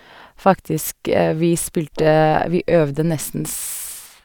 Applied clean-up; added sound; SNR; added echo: neural mask model DeepFilterNet 3.